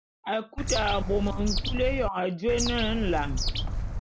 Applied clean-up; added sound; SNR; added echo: none; Bird; 0 dB; none.